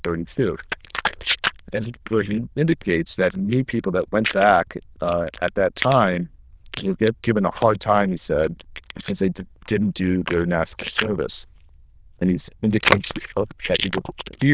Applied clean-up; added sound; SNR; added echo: neural diffusion model UNIVERSE++.